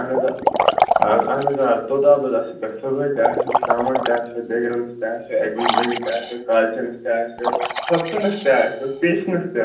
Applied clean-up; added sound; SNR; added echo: none; Liquid; 4 dB; reverberation time 0.6 s.